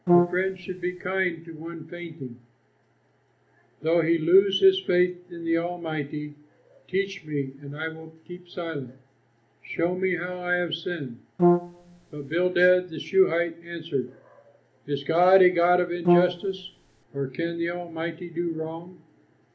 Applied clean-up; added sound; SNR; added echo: none; Brass instrument; -2 dB; reverberation time 0.3 s.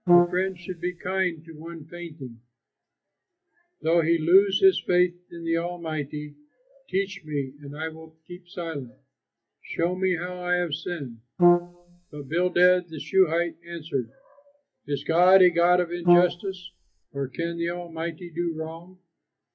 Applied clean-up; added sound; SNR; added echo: classical method WPE with log-MMSE.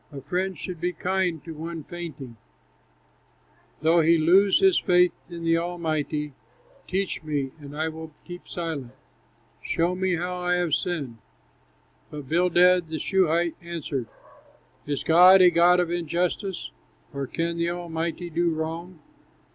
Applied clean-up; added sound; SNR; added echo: none; none; none; none.